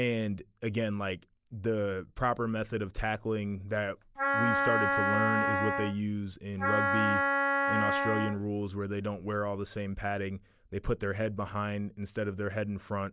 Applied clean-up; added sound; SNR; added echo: none; Wind instrument, woodwind instrument; -4 dB; none.